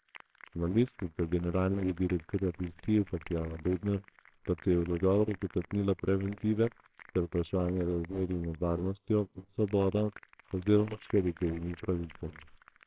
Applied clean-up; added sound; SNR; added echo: neural separator model SepFormer WHAMR!.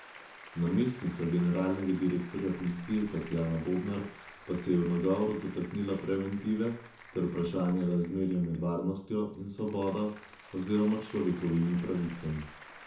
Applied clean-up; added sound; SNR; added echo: none; Applause; 20 dB; reverberation time 0.6 s.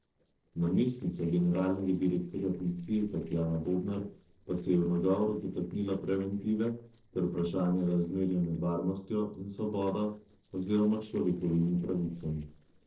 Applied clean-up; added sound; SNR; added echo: neural separator model SepFormer DNS4.